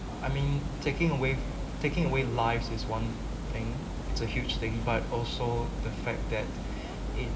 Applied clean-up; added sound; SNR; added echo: none; Water; 8 dB; reverberation time 2.1 s.